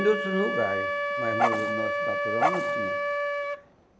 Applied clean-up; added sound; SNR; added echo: none; Dog + Wind instrument, woodwind instrument; -4 dB; none.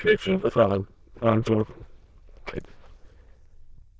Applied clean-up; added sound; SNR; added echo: neural diffusion model UNIVERSE++.